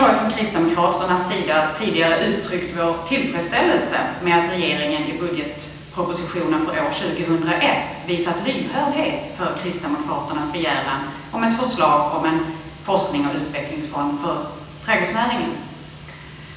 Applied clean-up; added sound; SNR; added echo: none; none; none; reverberation time 0.9 s.